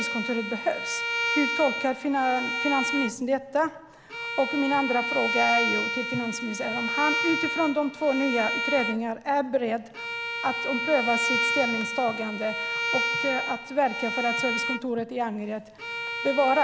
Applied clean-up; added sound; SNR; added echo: none; Bowed string instrument; 2 dB; none.